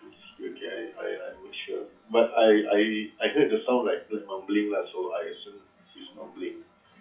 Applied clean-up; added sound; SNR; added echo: classical method WPE with log-MMSE.